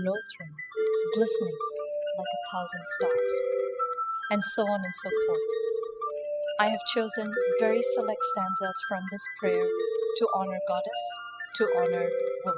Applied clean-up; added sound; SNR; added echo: classical method spectral subtraction.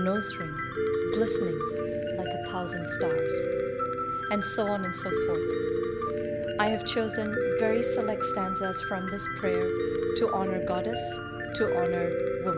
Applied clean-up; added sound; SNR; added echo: none; Piano; -3 dB; none.